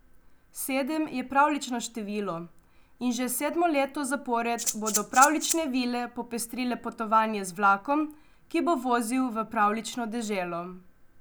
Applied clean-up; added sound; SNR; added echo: none; Rattle (instrument); 3 dB; none.